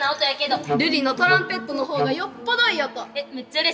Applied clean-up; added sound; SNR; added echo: none; Wind instrument, woodwind instrument; 5 dB; none.